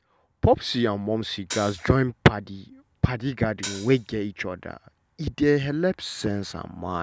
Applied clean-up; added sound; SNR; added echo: none; Hi-hat; 10 dB; none.